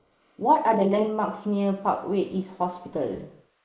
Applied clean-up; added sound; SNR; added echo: neural mask model Resemble Enhance denoiser.